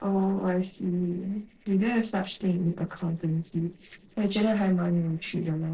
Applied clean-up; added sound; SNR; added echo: neural separator model SepFormer DNS4.